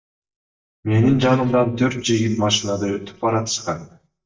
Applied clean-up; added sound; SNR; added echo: neural mask model DeepFilterNet 3.